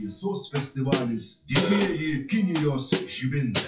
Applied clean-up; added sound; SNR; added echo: classical method WPE with log-MMSE.